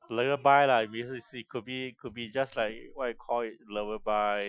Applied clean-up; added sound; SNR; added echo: classical method Wiener filter.